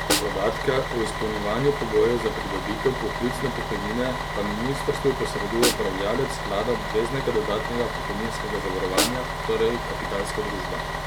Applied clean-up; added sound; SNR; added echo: none; Bus + Snare drum; 1 dB; none.